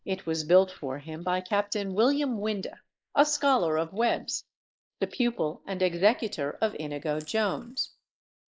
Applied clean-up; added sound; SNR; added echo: neural mask model Resemble Enhance denoiser.